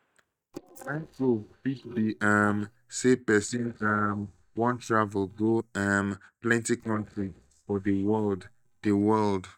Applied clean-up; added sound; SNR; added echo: neural mask model DeepFilterNet 3.